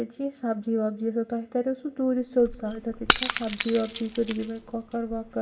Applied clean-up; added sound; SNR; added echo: none; Shatter / Crushing; 5 dB; reverberation time 0.4 s.